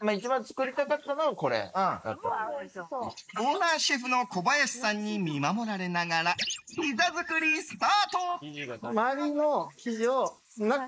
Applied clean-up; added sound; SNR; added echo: neural mask model Resemble Enhance denoiser.